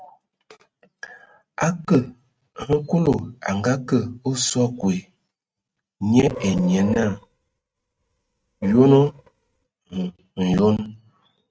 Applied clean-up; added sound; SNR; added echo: neural mask model RNNoise.